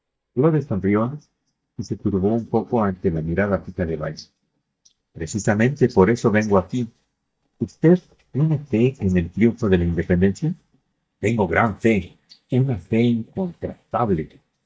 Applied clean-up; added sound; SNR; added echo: neural mask model DeepFilterNet 3.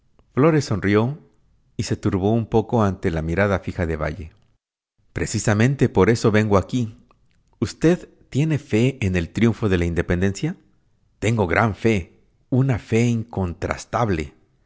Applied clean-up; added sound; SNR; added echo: none; none; none; none.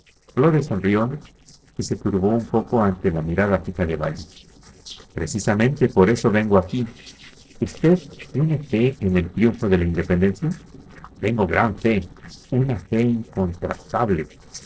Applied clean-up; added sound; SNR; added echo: neural separator model SepFormer DNS4.